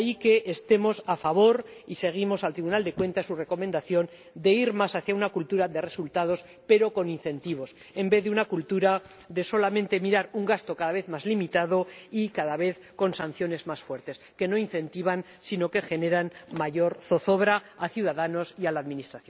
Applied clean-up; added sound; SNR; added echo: none; none; none; none.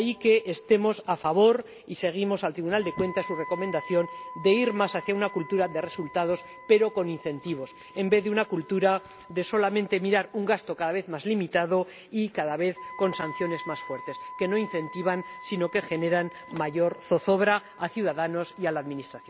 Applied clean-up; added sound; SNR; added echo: none; Wind instrument, woodwind instrument; 17 dB; none.